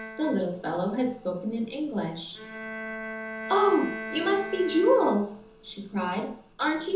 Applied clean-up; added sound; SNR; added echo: none; Bowed string instrument; 12 dB; reverberation time 0.6 s.